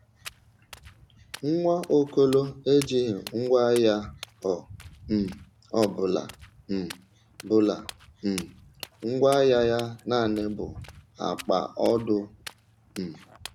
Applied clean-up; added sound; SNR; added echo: none; Walk, footsteps; 19 dB; none.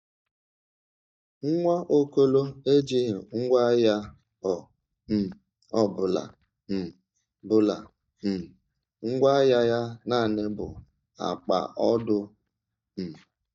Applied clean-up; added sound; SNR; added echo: neural mask model DeepFilterNet 3.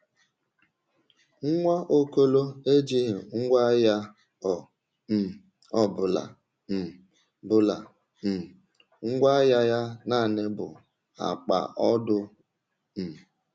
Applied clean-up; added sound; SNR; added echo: none; none; none; none.